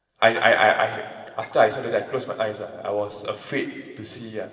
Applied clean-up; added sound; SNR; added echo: neural separator model SepFormer DNS4.